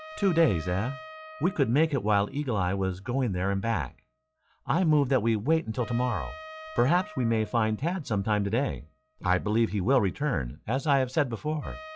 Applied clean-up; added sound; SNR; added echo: classical method log-MMSE.